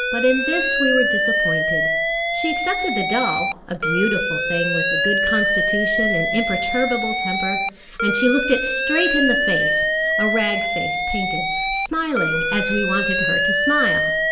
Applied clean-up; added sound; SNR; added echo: none; Alarm; -3 dB; reverberation time 1.9 s.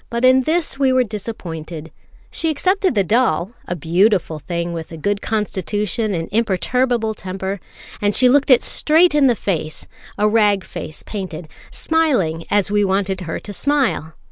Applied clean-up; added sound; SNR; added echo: none; none; none; none.